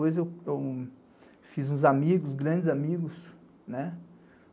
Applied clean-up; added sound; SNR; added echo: none; none; none; none.